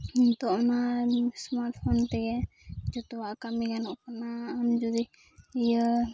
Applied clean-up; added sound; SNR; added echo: none; none; none; none.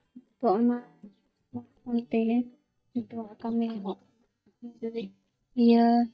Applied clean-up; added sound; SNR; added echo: neural mask model DeepFilterNet 3.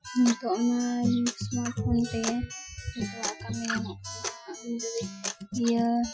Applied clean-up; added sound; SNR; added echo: classical method Wiener filter.